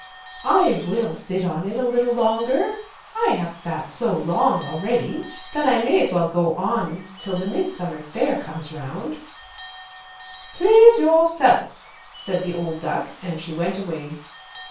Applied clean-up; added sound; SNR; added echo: none; Bird / Bell; 17 dB; reverberation time 0.3 s.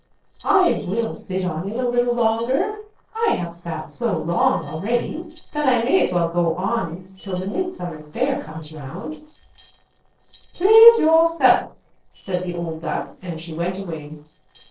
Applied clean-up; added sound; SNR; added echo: neural separator model SepFormer DNS4.